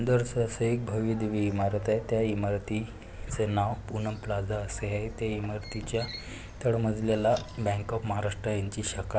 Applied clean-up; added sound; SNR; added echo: none; Squeak + Squeak; 17 dB; none.